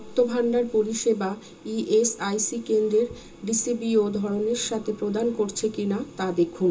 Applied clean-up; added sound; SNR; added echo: none; none; none; reverberation time 0.2 s.